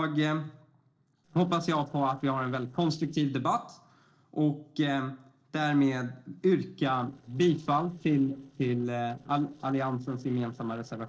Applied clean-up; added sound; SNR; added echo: neural separator model SepFormer DNS4.